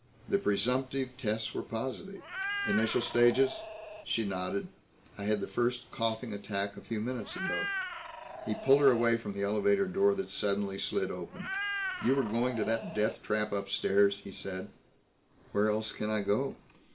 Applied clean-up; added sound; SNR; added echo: none; Meow; 7 dB; none.